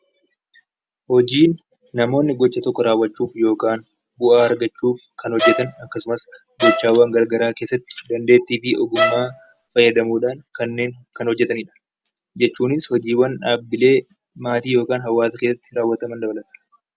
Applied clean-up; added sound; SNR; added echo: none; Bowed string instrument; 2 dB; none.